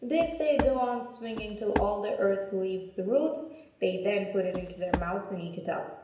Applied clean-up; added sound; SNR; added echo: none; Walk, footsteps; 6 dB; reverberation time 0.9 s.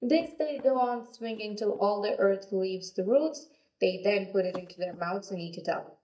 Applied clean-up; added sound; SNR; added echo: neural mask model DeepFilterNet 3.